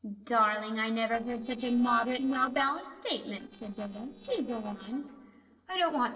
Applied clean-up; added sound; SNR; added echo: neural separator model SepFormer DNS4.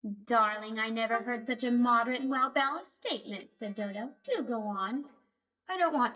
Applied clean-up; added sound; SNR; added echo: neural mask model DeepFilterNet 3.